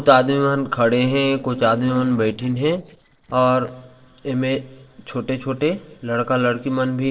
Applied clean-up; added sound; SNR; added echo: neural separator model SepFormer DNS4.